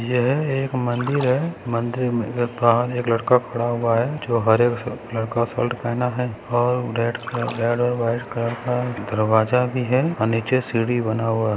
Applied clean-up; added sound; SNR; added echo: none; Splash, splatter; 15 dB; none.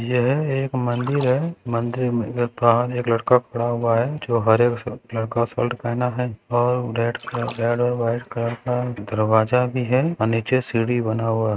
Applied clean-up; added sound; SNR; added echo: neural mask model RNNoise.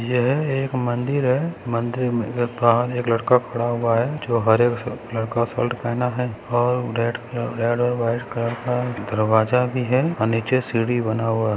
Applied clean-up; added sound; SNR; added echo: none; none; none; none.